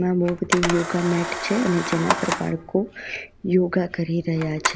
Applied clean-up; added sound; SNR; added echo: none; Camera; 6 dB; none.